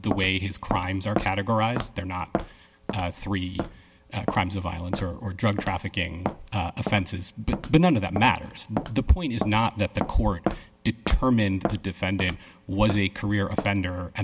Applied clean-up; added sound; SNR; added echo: none; Walk, footsteps; 9 dB; none.